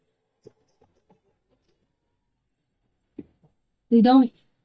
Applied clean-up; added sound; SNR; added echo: neural mask model DeepFilterNet 3.